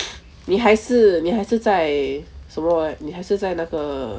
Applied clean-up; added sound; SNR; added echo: none; none; none; none.